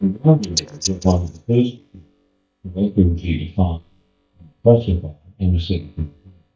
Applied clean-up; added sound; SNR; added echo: neural mask model DeepFilterNet 3.